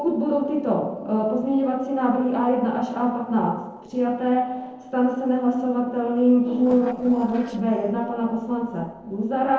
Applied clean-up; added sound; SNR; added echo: neural separator model SepFormer DNS4.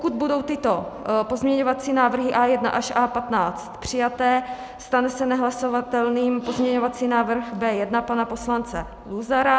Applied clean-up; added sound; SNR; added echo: none; none; none; none.